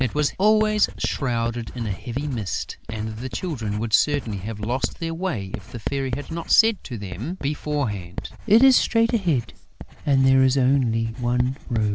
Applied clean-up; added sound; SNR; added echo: none; Writing; 10 dB; none.